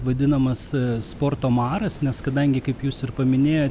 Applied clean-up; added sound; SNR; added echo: none; Waves, surf; 16 dB; none.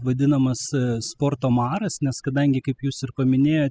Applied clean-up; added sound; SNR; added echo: classical method spectral subtraction.